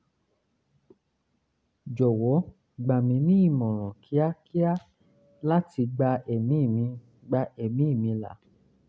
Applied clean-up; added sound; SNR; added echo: none; none; none; none.